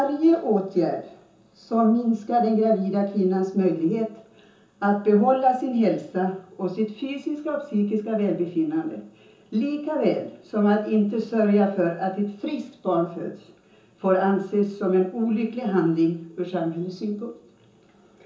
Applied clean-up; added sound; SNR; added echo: none; none; none; reverberation time 0.6 s.